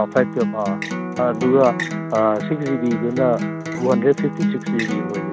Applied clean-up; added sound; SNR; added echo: none; Acoustic guitar; 4 dB; none.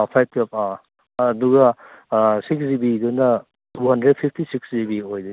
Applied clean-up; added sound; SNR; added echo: none; none; none; none.